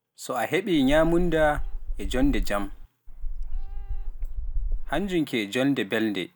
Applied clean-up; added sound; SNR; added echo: none; Meow; 0 dB; none.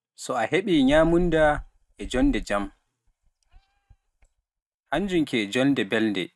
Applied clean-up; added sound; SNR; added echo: neural mask model RNNoise.